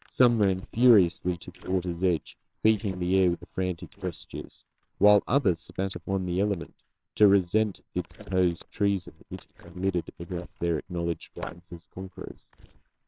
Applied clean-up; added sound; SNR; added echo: neural separator model SepFormer WHAMR!.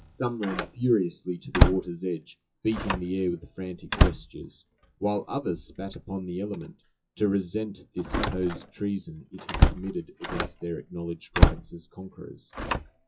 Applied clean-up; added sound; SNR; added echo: classical method WPE with log-MMSE.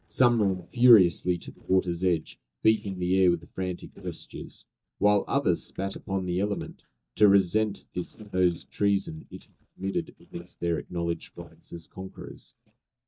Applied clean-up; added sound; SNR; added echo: neural mask model DeepFilterNet 3.